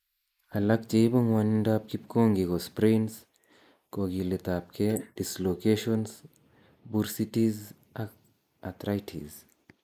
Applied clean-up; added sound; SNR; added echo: neural mask model Resemble Enhance denoiser.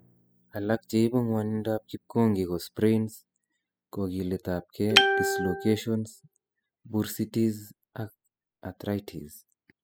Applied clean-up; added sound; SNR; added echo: classical method spectral subtraction.